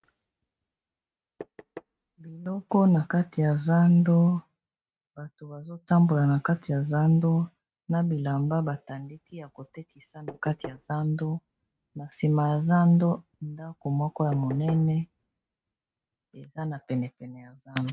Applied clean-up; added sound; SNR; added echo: neural mask model RNNoise.